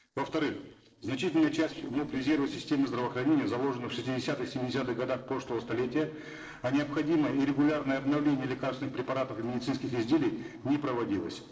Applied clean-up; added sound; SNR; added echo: neural separator model SepFormer DNS4.